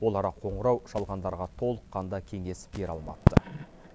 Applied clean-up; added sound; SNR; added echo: none; Crackle; 0 dB; none.